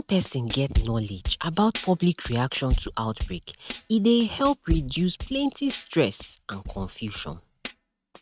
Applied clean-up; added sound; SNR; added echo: neural mask model RNNoise.